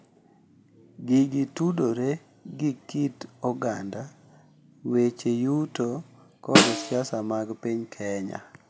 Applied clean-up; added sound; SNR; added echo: none; Snare drum; -2 dB; none.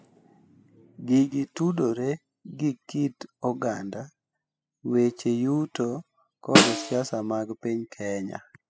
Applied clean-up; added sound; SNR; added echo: classical method spectral subtraction.